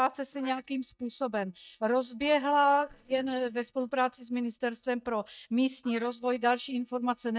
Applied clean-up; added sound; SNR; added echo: neural mask model DeepFilterNet 3.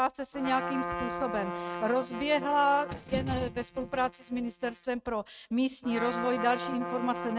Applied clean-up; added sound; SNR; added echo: neural mask model RNNoise.